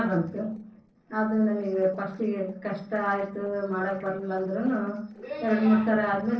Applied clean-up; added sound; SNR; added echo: neural separator model SepFormer DNS4.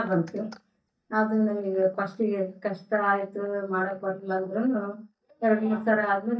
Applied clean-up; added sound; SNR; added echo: neural mask model DeepFilterNet 3.